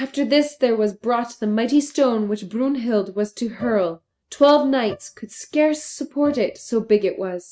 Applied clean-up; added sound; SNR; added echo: neural mask model RNNoise.